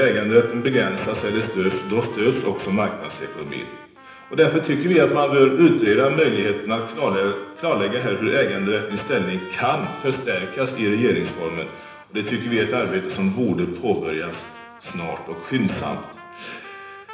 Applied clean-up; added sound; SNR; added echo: none; Trumpet; 20 dB; reverberation time 0.9 s.